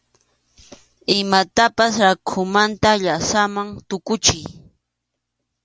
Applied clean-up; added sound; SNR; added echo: none; none; none; none.